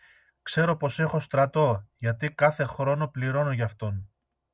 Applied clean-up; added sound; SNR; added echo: none; none; none; none.